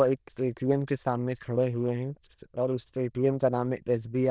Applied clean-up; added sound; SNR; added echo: neural diffusion model UNIVERSE++.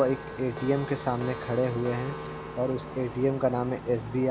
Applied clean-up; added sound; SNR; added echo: none; Cricket + Clock; 10 dB; none.